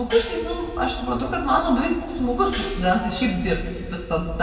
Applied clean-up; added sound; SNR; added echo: none; Gong; 16 dB; reverberation time 1.9 s.